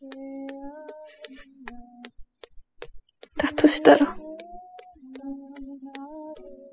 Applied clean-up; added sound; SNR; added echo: classical method spectral subtraction.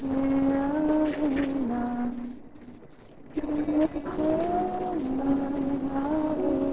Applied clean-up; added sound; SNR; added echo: neural separator model SepFormer DNS4.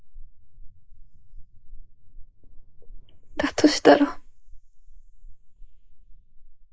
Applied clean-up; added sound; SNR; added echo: neural mask model Resemble Enhance denoiser.